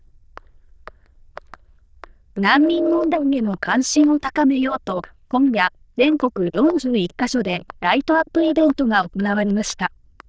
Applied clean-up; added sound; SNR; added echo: neural diffusion model UNIVERSE++.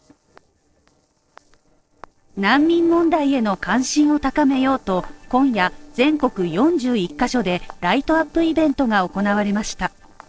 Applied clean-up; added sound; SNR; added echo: neural separator model SepFormer DNS4.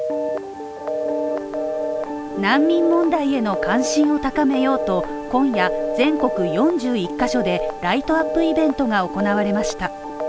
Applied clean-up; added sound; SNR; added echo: none; Telephone; 6 dB; none.